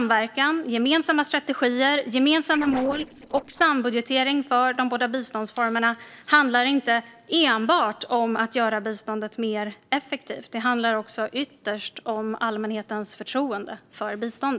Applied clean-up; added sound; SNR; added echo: neural separator model SepFormer DNS4.